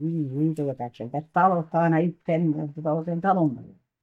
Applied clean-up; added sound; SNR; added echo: neural mask model DeepFilterNet 3.